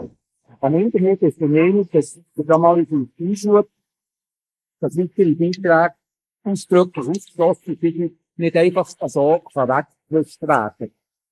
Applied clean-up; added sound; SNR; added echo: neural mask model Resemble Enhance denoiser.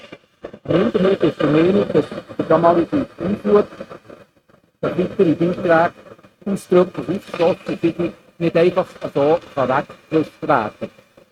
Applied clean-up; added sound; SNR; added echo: neural mask model RNNoise.